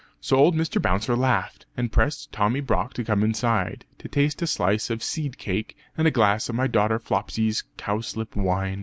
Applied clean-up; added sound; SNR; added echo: none; none; none; none.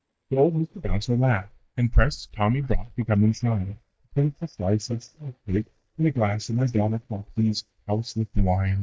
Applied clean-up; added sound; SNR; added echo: neural mask model DeepFilterNet 3.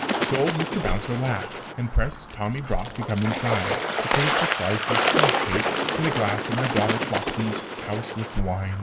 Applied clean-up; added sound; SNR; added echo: none; Water / Bird; -1 dB; reverberation time 0.4 s.